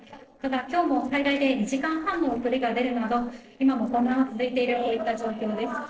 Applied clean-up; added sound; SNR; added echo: neural separator model SepFormer DNS4.